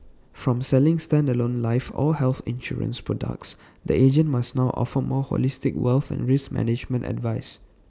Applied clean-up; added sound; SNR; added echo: none; none; none; none.